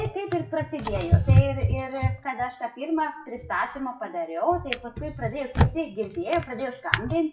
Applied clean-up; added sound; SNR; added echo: classical method WPE with log-MMSE.